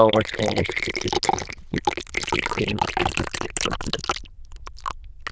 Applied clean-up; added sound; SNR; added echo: neural diffusion model UNIVERSE++.